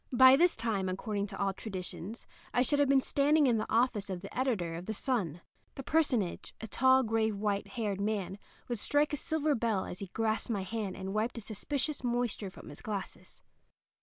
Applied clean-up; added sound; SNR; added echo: none; none; none; none.